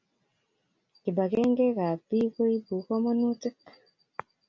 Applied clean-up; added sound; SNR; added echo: none; none; none; none.